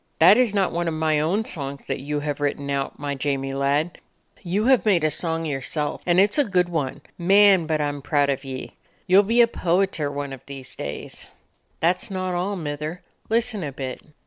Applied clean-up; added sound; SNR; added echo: none; none; none; none.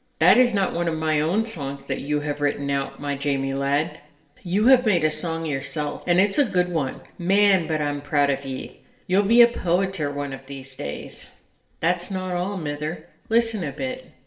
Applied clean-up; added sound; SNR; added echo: none; none; none; reverberation time 0.6 s.